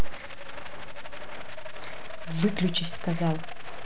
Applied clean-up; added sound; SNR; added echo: none; Rattle + Ratchet, pawl; 15 dB; none.